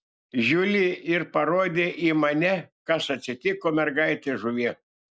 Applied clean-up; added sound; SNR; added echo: none; none; none; none.